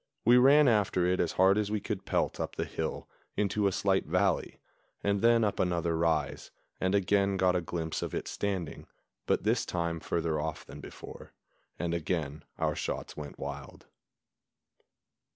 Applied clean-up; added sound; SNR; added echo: none; none; none; none.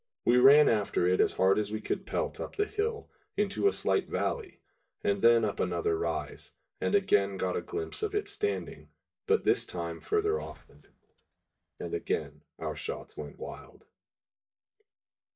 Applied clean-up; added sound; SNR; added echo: neural mask model DeepFilterNet 3.